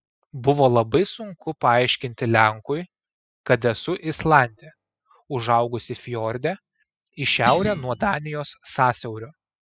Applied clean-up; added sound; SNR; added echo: classical method spectral subtraction.